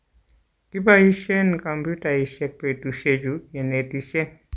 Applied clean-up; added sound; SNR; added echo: none; none; none; none.